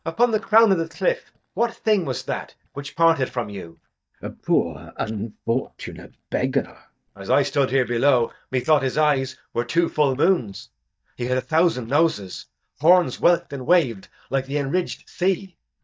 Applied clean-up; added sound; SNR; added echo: neural mask model DeepFilterNet 3.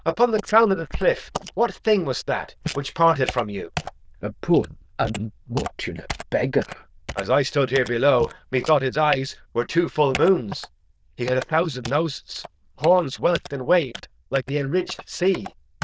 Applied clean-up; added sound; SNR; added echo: neural diffusion model UNIVERSE++.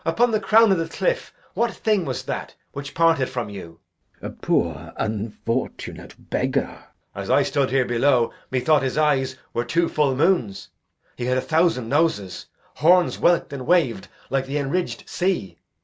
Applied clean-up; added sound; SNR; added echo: none; none; none; none.